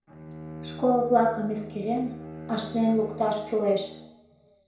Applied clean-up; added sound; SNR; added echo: none; Bowed string instrument; 14 dB; reverberation time 0.6 s.